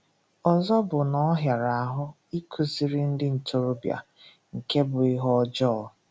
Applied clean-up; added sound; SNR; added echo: none; none; none; none.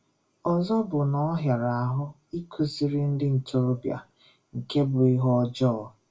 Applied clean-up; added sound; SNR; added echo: none; none; none; reverberation time 0.2 s.